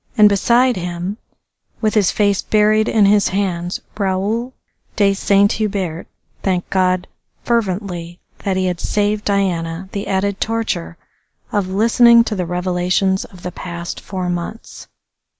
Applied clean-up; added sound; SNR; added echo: none; none; none; none.